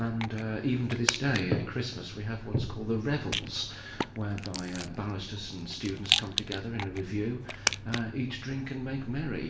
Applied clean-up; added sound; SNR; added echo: none; Rattle; 4 dB; reverberation time 0.5 s.